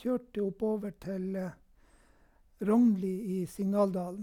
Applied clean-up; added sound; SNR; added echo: none; none; none; none.